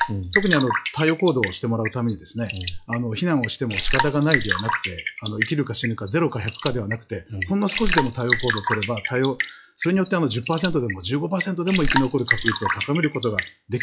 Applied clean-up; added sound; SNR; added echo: classical method log-MMSE.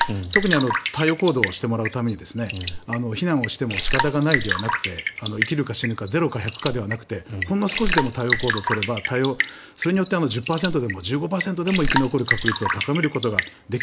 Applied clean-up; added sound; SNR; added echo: none; Raindrop / Drip; 3 dB; none.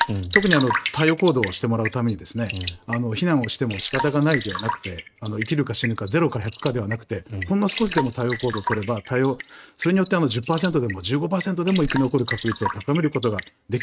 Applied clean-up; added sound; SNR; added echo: neural mask model RNNoise.